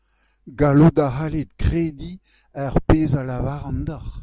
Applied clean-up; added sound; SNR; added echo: none; none; none; none.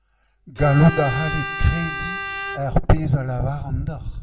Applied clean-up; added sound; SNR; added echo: none; Bowed string instrument; 9 dB; reverberation time 0.5 s.